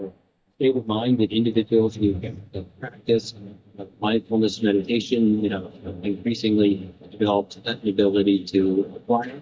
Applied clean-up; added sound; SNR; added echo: neural mask model DeepFilterNet 3.